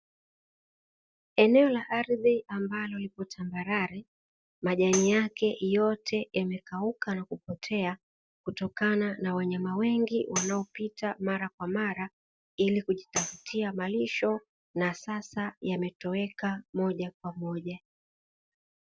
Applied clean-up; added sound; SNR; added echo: none; Tambourine; 10 dB; none.